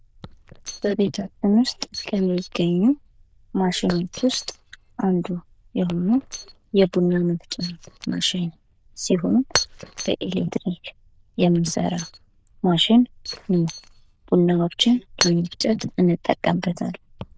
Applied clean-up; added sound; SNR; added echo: neural diffusion model UNIVERSE++.